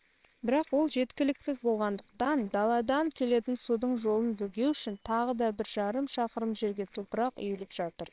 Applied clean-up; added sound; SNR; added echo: neural separator model SepFormer WHAMR!.